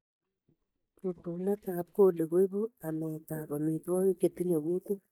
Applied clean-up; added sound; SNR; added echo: neural mask model DeepFilterNet 3.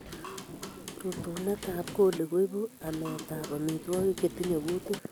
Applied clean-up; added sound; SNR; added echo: none; Hammer / Wood; 11 dB; none.